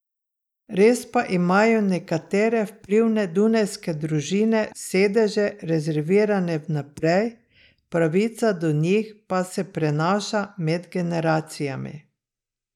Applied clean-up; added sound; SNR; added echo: neural mask model DeepFilterNet 3.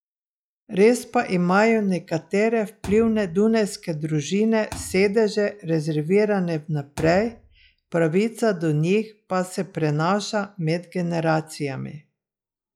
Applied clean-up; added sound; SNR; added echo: classical method log-MMSE.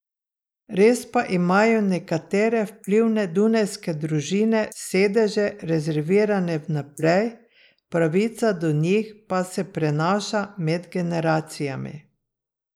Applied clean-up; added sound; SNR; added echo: neural mask model Resemble Enhance denoiser.